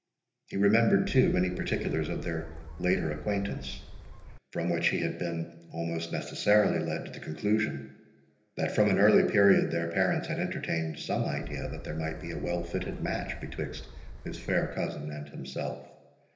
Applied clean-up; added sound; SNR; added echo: none; Gull, seagull / Wind; 11 dB; reverberation time 0.8 s.